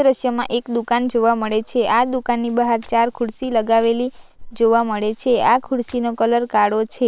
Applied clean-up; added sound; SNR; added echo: neural separator model SepFormer WHAM!.